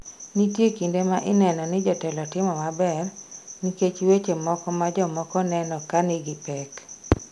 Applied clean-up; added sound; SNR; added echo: none; none; none; none.